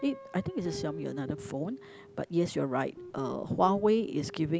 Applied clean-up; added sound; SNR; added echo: none; Guitar; 14 dB; none.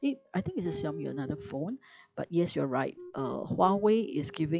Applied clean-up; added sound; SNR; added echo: classical method log-MMSE.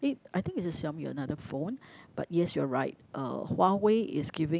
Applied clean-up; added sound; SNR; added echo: none; none; none; none.